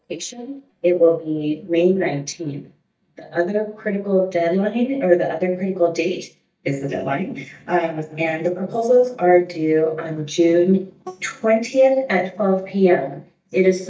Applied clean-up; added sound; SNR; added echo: neural mask model DeepFilterNet 3.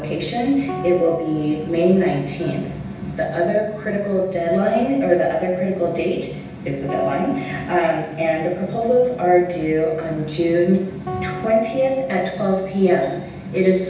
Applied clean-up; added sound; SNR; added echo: none; Acoustic guitar; 16 dB; reverberation time 0.9 s.